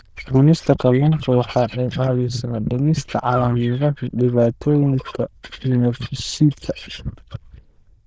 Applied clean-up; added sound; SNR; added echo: neural diffusion model UNIVERSE++.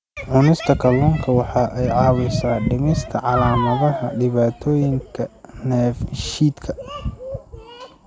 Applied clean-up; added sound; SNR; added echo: none; none; none; none.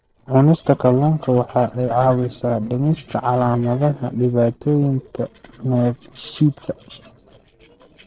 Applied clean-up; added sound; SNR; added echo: neural separator model SepFormer DNS4.